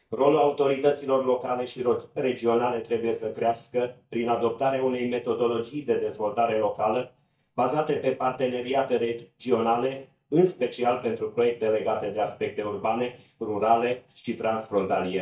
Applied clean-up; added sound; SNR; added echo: neural mask model DeepFilterNet 3.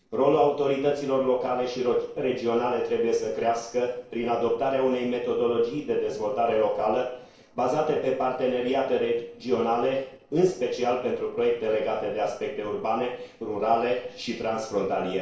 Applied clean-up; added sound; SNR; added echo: neural separator model SepFormer DNS4.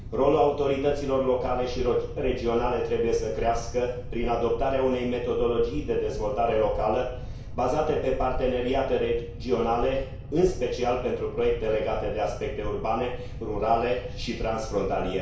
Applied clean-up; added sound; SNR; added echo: none; Boat, Water vehicle; 8 dB; reverberation time 0.6 s.